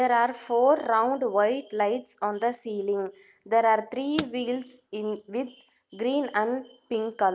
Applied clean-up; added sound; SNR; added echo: none; Car; 17 dB; none.